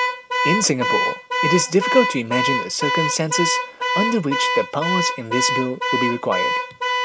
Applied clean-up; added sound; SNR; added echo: none; Alarm / Car; 0 dB; none.